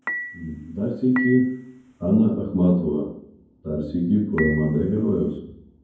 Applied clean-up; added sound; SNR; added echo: none; Dishes, pots, and pans / Chink, clink; 11 dB; reverberation time 0.9 s.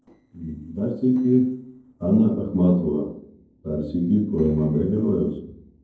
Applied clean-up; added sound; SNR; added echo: neural separator model SepFormer DNS4.